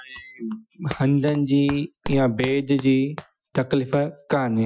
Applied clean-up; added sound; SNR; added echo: classical method Wiener filter.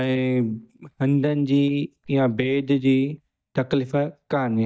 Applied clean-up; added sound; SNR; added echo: neural mask model DeepFilterNet 3.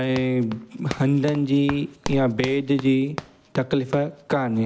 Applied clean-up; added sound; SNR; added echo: none; Run; 14 dB; none.